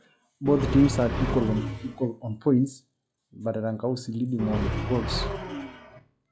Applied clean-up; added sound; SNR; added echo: classical method log-MMSE.